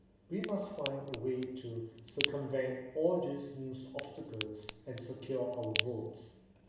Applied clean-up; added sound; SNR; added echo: none; Crack; -1 dB; reverberation time 0.8 s.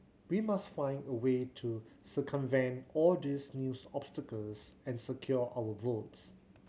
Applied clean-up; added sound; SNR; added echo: none; none; none; none.